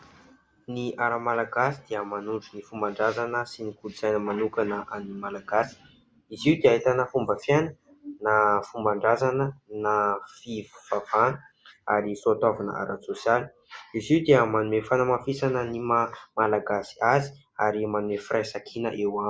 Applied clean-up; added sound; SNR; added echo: none; none; none; none.